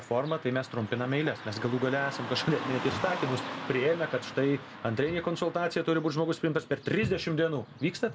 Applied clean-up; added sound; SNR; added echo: none; Car passing by / Traffic noise, roadway noise; 11 dB; none.